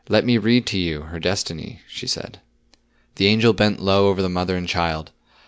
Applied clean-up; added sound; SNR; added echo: none; none; none; none.